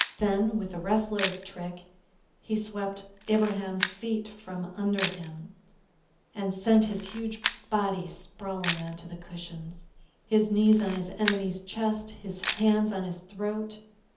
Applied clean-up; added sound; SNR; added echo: none; Camera; 8 dB; reverberation time 0.7 s.